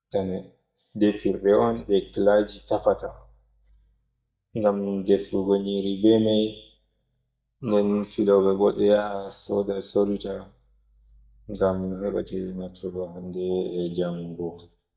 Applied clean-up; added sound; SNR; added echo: neural mask model DeepFilterNet 3.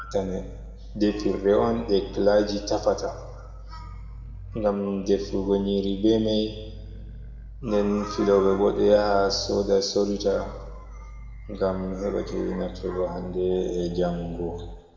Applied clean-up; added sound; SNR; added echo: none; Growling; 14 dB; reverberation time 1.3 s.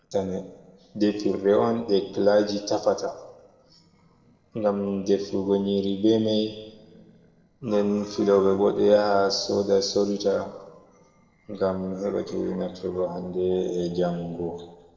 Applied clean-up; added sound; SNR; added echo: neural separator model SepFormer DNS4.